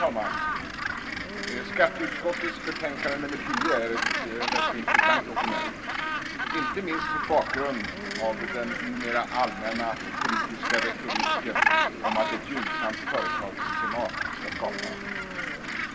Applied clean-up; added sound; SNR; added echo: none; Gull, seagull; -2 dB; reverberation time 2.7 s.